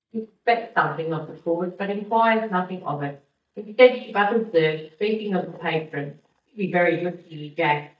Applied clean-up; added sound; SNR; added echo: neural mask model DeepFilterNet 3.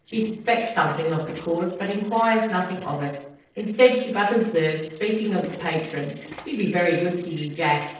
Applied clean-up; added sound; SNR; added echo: neural separator model SepFormer DNS4.